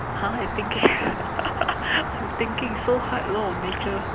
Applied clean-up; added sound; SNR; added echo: none; Rain; 2 dB; none.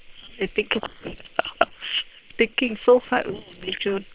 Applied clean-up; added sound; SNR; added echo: neural separator model SepFormer WHAM!.